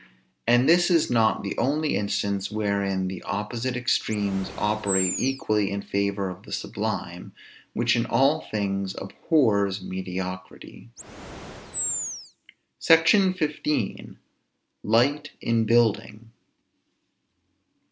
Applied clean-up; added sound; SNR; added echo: none; Animal; 7 dB; none.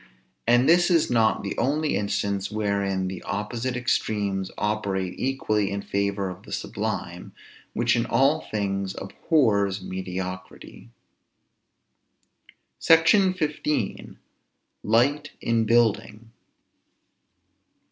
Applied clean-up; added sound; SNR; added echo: none; none; none; none.